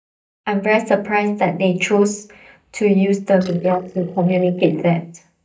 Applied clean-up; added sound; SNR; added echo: neural mask model DeepFilterNet 3.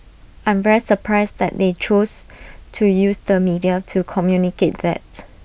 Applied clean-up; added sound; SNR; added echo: none; none; none; none.